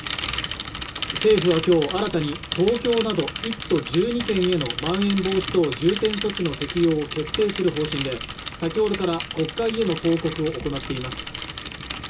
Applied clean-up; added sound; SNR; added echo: none; Mechanisms / Bicycle; 7 dB; reverberation time 0.2 s.